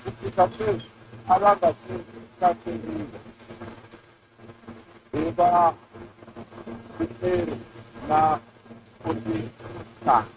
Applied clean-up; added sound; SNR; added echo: neural mask model RNNoise.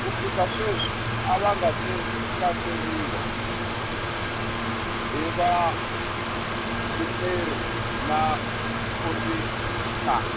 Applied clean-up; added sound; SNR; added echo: none; Mechanical fan; -2 dB; none.